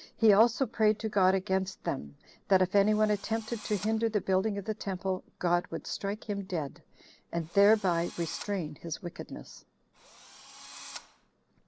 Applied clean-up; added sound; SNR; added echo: none; Drill; 18 dB; none.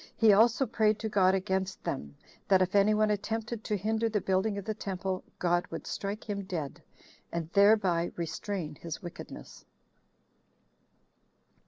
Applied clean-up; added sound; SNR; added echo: none; none; none; none.